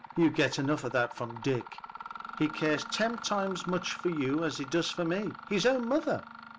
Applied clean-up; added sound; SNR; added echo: none; Mechanisms; 13 dB; none.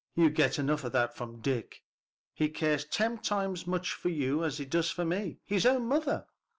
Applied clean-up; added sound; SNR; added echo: none; none; none; none.